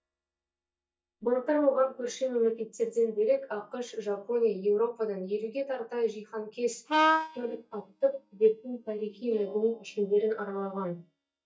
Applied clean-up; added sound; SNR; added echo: neural mask model DeepFilterNet 3.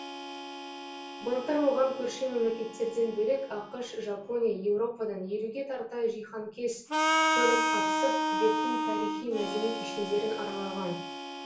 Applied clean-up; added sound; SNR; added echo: none; Harmonica; 2 dB; reverberation time 0.3 s.